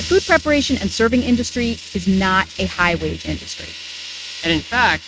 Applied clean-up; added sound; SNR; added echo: neural mask model RNNoise.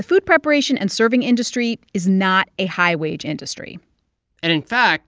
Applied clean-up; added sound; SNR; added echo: none; none; none; none.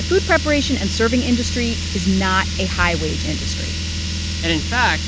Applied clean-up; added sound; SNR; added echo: none; Car; 2 dB; none.